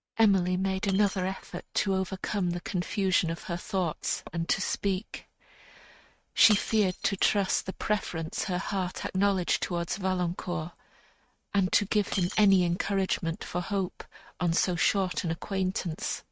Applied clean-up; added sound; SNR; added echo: neural mask model RNNoise.